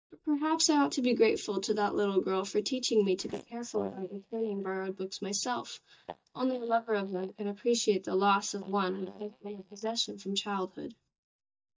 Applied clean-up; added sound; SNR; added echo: neural mask model DeepFilterNet 3.